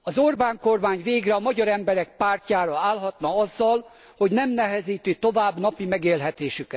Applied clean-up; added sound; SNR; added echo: none; none; none; none.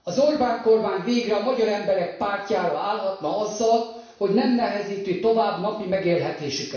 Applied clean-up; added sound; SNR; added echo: none; none; none; reverberation time 0.7 s.